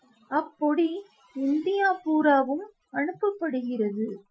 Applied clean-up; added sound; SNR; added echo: classical method Wiener filter.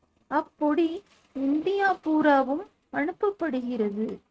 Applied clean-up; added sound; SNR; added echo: neural mask model RNNoise.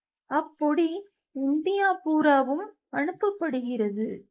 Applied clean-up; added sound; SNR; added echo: neural mask model Resemble Enhance denoiser.